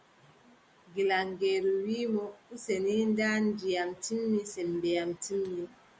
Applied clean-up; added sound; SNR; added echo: none; none; none; none.